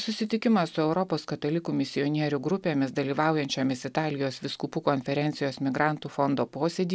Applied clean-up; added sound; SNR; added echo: none; none; none; none.